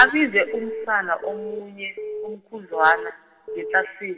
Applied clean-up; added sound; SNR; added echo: none; Alarm / Keyboard (musical); 10 dB; reverberation time 0.8 s.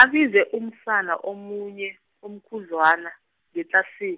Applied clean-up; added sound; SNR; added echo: none; none; none; none.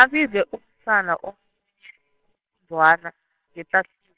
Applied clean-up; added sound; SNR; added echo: neural separator model SepFormer WHAMR!.